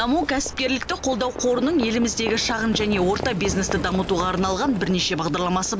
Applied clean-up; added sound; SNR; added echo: none; Livestock, farm animals, working animals; 10 dB; none.